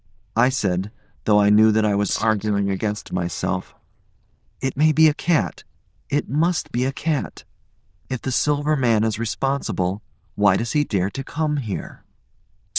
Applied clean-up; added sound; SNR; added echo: neural diffusion model UNIVERSE++.